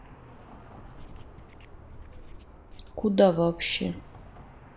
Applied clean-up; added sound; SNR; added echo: none; Traffic noise, roadway noise + Writing; 17 dB; none.